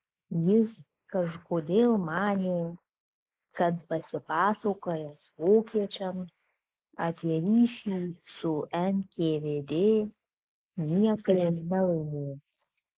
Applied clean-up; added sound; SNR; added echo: neural mask model Resemble Enhance denoiser.